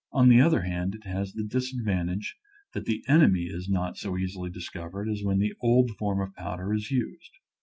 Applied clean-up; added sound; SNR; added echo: none; none; none; none.